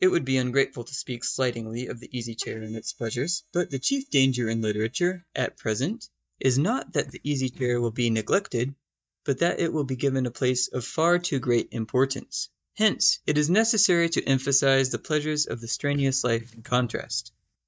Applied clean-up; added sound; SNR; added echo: neural mask model DeepFilterNet 3.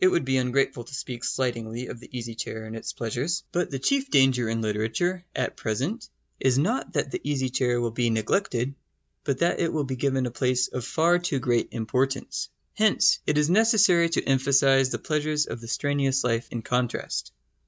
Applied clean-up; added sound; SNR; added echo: none; none; none; none.